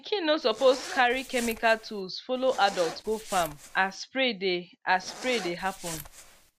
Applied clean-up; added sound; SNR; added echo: none; Zipper (clothing); 14 dB; none.